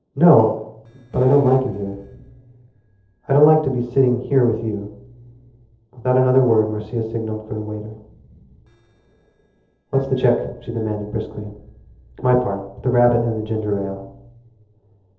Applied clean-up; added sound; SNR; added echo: neural separator model SepFormer DNS4.